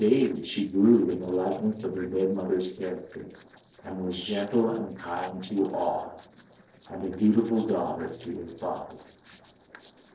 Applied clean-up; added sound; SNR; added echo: neural separator model SepFormer DNS4.